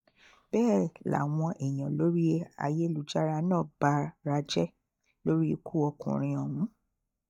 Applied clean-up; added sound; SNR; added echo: neural mask model DeepFilterNet 3.